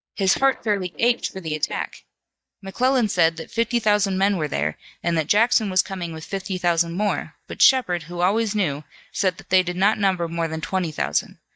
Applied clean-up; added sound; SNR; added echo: neural mask model DeepFilterNet 3.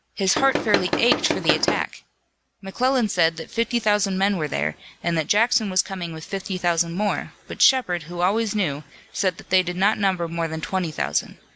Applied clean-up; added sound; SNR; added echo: none; Tools; 0 dB; none.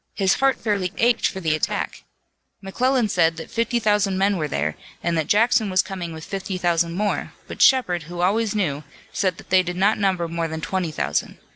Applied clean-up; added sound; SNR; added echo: neural separator model SepFormer DNS4.